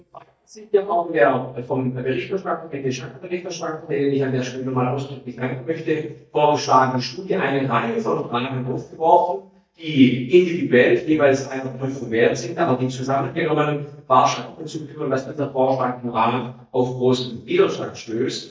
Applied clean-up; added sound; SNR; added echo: neural mask model DeepFilterNet 3.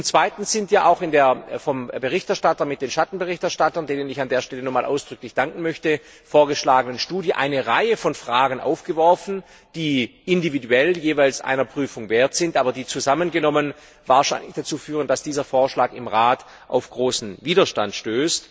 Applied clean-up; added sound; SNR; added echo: none; none; none; none.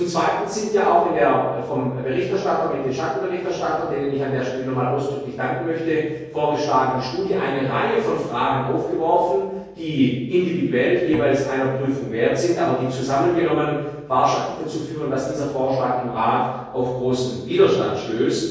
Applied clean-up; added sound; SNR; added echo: neural separator model SepFormer DNS4.